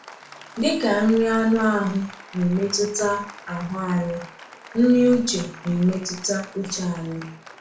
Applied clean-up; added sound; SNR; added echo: none; Applause; 20 dB; reverberation time 0.3 s.